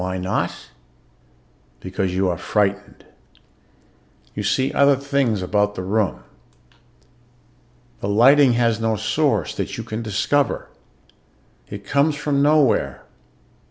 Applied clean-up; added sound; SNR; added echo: none; none; none; none.